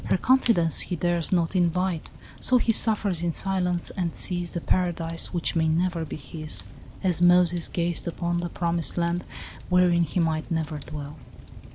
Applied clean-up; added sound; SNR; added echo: none; Fire; 15 dB; none.